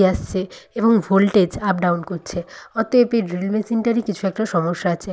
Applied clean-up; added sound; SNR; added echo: none; none; none; none.